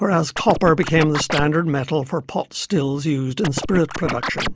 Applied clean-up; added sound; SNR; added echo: none; Scratching (performance technique); 6 dB; none.